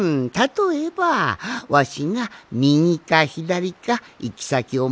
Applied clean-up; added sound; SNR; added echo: none; none; none; none.